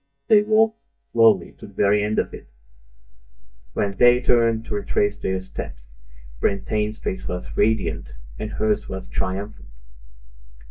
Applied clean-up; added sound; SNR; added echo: neural mask model DeepFilterNet 3.